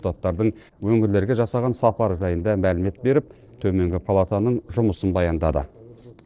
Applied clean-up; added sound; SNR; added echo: neural separator model SepFormer DNS4.